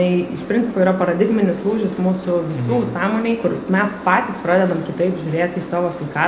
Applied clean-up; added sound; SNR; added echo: none; Boat, Water vehicle; 14 dB; reverberation time 0.7 s.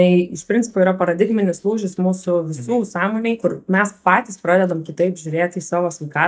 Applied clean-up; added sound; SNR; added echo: neural mask model DeepFilterNet 3.